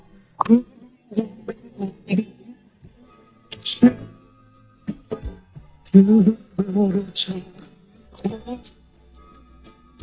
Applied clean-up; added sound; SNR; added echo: neural mask model DeepFilterNet 3.